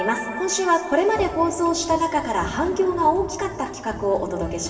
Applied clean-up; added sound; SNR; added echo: none; none; none; reverberation time 2.0 s.